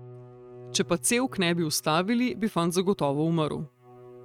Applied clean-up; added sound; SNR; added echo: neural mask model RNNoise.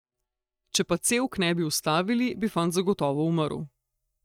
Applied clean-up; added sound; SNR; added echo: neural mask model DeepFilterNet 3.